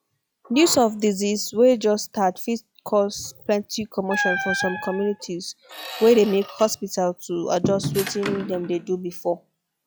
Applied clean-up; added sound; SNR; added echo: classical method log-MMSE.